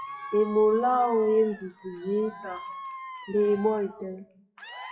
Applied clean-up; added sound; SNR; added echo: classical method WPE with log-MMSE.